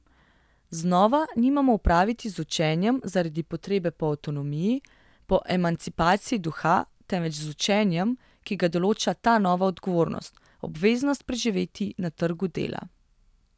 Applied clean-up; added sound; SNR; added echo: none; none; none; none.